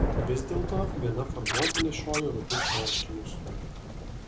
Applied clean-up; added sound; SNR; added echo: none; Thunder + Scratching (performance technique); -2 dB; none.